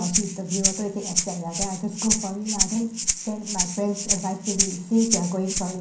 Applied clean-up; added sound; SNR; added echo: none; Rattle (instrument); 0 dB; reverberation time 0.6 s.